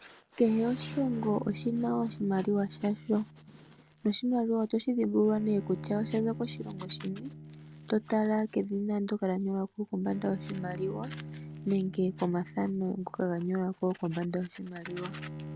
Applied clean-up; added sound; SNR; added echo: none; Bowed string instrument; 14 dB; none.